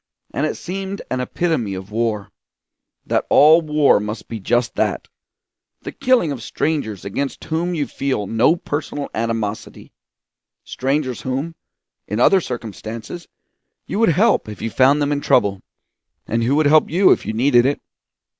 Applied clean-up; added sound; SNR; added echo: none; none; none; none.